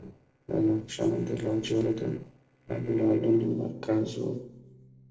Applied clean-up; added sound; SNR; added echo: neural separator model SepFormer DNS4.